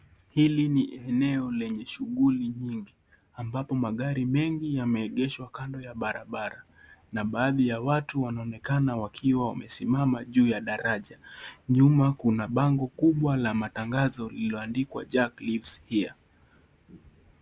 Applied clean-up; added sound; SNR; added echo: none; none; none; none.